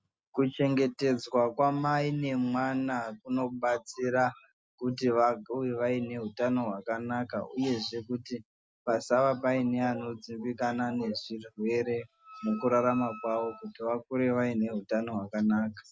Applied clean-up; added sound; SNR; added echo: none; Wind instrument, woodwind instrument; 17 dB; none.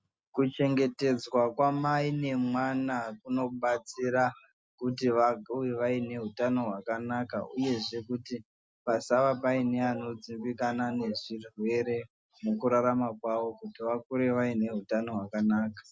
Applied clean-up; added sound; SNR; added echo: none; none; none; none.